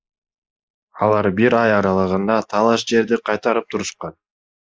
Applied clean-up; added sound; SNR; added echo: neural mask model Resemble Enhance denoiser.